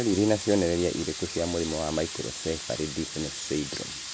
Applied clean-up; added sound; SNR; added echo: none; Sink (filling or washing) / Water tap, faucet; 9 dB; none.